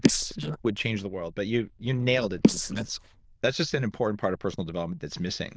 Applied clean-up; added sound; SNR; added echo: neural diffusion model UNIVERSE++.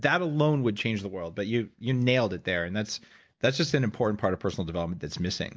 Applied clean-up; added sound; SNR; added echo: none; none; none; none.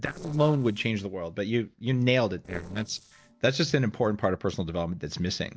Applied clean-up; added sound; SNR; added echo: neural separator model SepFormer DNS4.